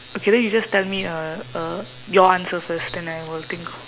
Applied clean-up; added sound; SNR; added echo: none; none; none; none.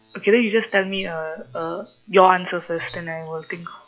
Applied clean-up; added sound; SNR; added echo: classical method log-MMSE.